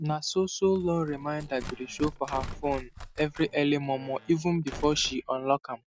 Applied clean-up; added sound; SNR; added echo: none; Tearing + Squeak / Slam / Wood; 13 dB; none.